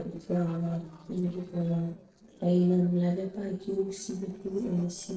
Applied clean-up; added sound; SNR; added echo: neural separator model SepFormer DNS4.